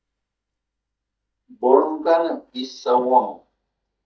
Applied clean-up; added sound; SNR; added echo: neural mask model DeepFilterNet 3.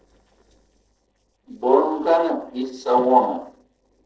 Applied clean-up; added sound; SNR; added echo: neural separator model SepFormer DNS4.